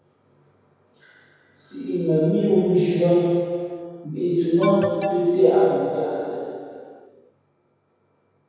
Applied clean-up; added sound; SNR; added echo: none; Alarm; 10 dB; reverberation time 2.2 s.